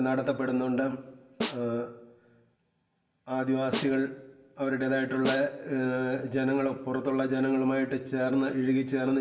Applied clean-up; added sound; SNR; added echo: none; Snare drum; 10 dB; reverberation time 1.0 s.